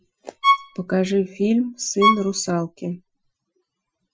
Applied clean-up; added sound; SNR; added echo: classical method Wiener filter.